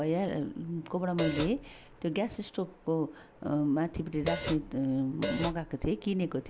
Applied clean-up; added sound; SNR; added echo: none; Hi-hat; 4 dB; none.